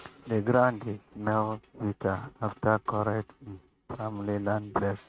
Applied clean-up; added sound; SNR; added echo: neural mask model RNNoise.